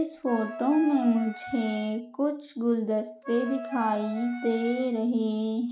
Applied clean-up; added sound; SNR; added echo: none; Wind instrument, woodwind instrument; 12 dB; none.